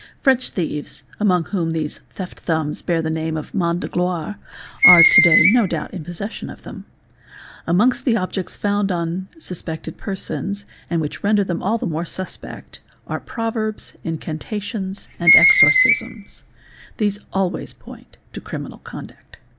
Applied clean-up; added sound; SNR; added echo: none; Screech; -4 dB; none.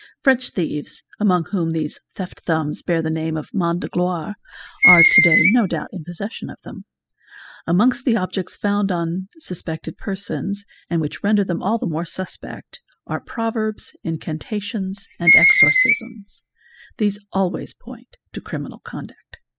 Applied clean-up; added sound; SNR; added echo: classical method spectral subtraction.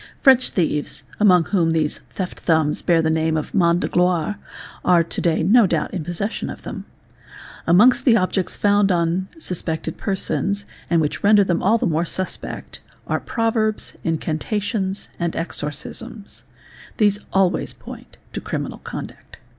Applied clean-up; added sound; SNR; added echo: none; none; none; none.